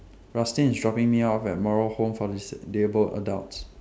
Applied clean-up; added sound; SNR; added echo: none; none; none; none.